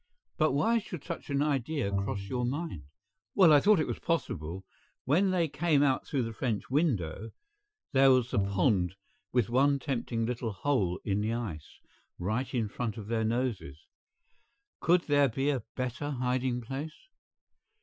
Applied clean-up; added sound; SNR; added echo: classical method Wiener filter.